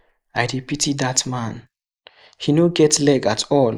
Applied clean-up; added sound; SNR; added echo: neural mask model Resemble Enhance denoiser.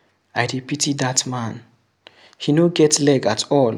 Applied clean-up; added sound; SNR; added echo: none; none; none; none.